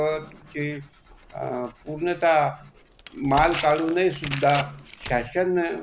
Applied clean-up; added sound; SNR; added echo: none; Tearing; 13 dB; none.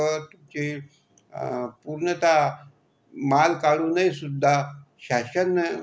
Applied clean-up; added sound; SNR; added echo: none; none; none; none.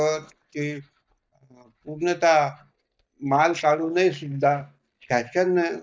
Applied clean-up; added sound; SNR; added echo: neural mask model DeepFilterNet 3.